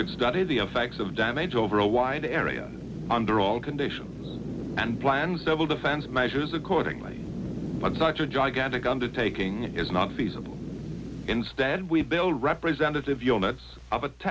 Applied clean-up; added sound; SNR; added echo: none; none; none; none.